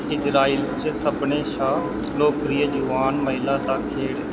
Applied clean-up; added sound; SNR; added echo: none; Engine; 3 dB; none.